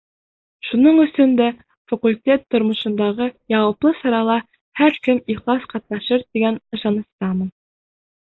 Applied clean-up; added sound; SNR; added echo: neural mask model Resemble Enhance denoiser.